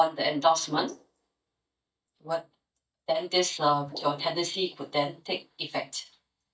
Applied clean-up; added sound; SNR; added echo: neural mask model DeepFilterNet 3.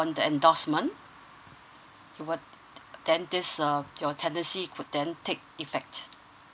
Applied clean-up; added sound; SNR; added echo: none; none; none; none.